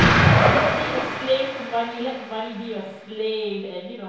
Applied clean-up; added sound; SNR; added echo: none; Explosion; -5 dB; reverberation time 1.0 s.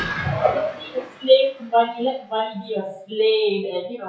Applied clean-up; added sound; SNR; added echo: classical method WPE with log-MMSE.